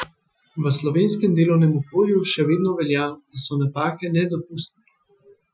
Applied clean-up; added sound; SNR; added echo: classical method Wiener filter.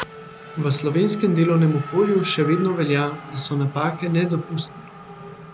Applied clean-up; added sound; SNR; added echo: none; Race car, auto racing / Accelerating, revving, vroom + Fire; 14 dB; none.